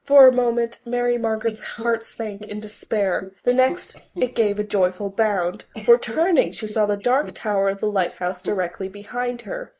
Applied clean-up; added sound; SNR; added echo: neural mask model Resemble Enhance denoiser.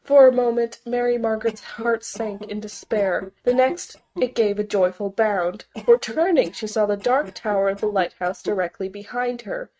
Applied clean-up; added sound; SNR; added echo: neural mask model RNNoise.